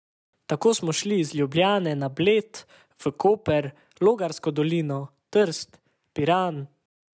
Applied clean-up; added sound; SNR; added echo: none; none; none; none.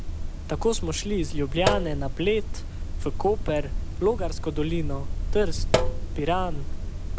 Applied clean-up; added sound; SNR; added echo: none; Sink (filling or washing); -1 dB; none.